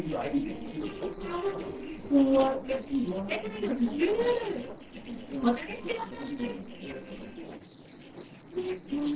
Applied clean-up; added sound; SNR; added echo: neural separator model SepFormer DNS4.